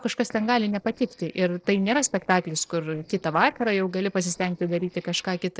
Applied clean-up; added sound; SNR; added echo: neural separator model SepFormer DNS4.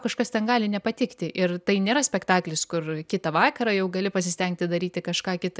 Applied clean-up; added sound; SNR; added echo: none; none; none; none.